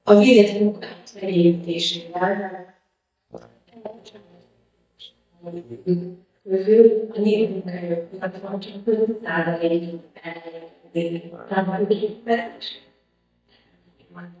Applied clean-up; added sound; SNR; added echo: neural mask model DeepFilterNet 3.